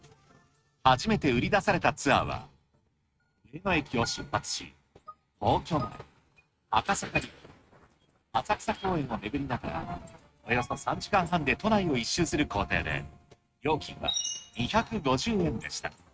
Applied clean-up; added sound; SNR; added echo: neural mask model RNNoise.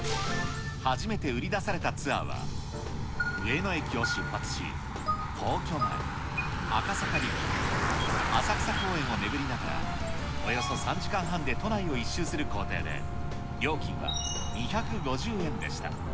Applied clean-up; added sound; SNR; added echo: none; Bicycle; 0 dB; none.